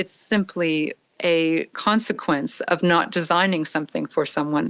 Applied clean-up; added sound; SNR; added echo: none; none; none; none.